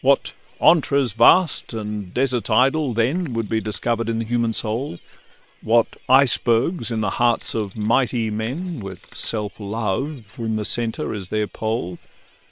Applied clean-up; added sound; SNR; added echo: neural separator model SepFormer WHAM!.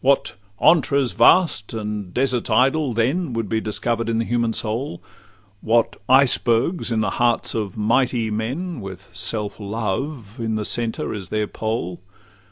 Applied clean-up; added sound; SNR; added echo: none; none; none; none.